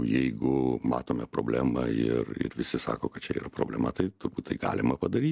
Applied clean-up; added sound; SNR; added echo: none; none; none; none.